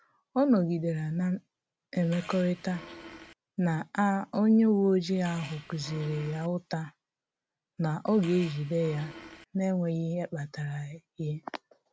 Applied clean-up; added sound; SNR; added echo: none; Fart; 17 dB; none.